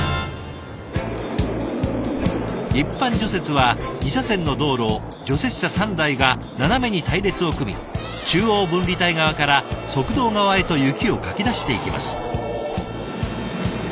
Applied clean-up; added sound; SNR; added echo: none; Breathing; 19 dB; none.